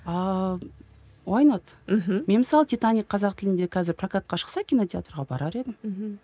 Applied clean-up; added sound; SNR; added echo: none; none; none; none.